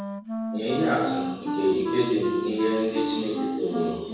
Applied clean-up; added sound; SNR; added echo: none; Wind instrument, woodwind instrument; 4 dB; reverberation time 1.1 s.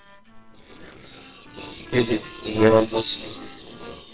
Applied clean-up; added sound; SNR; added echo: neural separator model SepFormer WHAMR!.